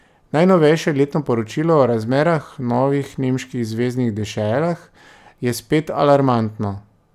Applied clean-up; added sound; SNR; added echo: none; none; none; none.